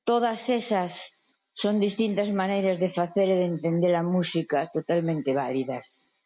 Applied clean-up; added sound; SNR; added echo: none; none; none; none.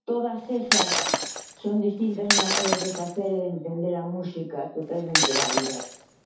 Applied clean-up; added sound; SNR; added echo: none; Shatter; -2 dB; reverberation time 0.5 s.